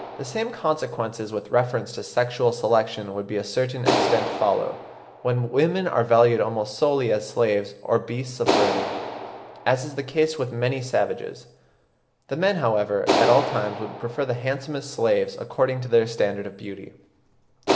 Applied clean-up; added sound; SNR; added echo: none; Clapping; 7 dB; reverberation time 0.6 s.